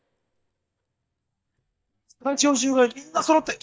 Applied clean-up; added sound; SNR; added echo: neural mask model DeepFilterNet 3.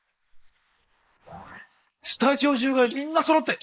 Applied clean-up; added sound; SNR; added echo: neural mask model Resemble Enhance denoiser.